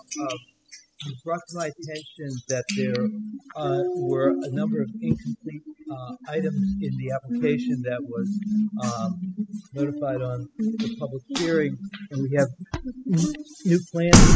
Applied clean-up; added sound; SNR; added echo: classical method spectral subtraction.